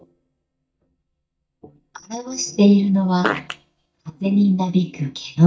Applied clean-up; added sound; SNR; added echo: neural mask model DeepFilterNet 3.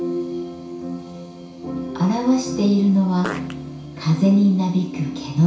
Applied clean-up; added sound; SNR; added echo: none; Fart; 13 dB; reverberation time 0.6 s.